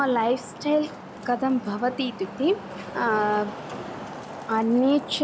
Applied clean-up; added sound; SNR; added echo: none; Traffic noise, roadway noise; 12 dB; none.